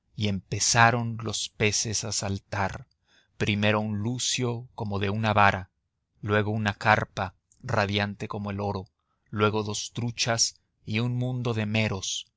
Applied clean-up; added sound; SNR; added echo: none; none; none; none.